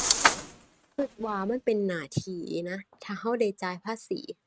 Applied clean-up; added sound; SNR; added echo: neural mask model RNNoise.